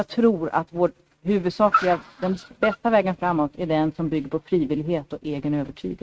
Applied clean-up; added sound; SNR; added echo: neural mask model RNNoise.